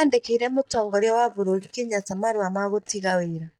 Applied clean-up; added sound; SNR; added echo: neural mask model DeepFilterNet 3.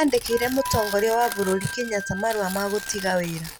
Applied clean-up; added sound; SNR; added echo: none; Wind instrument, woodwind instrument + Tearing; 9 dB; none.